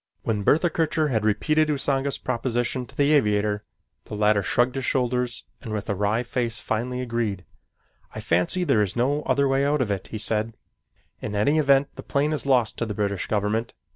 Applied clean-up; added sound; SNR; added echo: none; none; none; none.